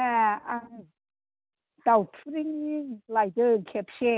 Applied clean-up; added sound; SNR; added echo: none; none; none; none.